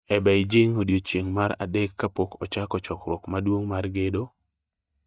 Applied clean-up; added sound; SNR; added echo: neural mask model DeepFilterNet 3.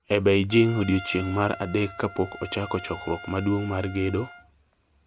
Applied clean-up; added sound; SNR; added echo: none; Trumpet; 17 dB; none.